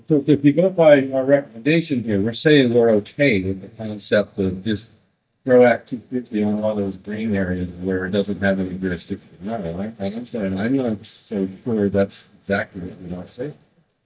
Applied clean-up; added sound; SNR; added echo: neural mask model DeepFilterNet 3.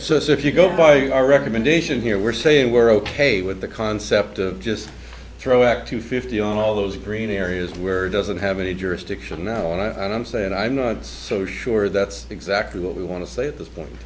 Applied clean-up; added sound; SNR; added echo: none; none; none; none.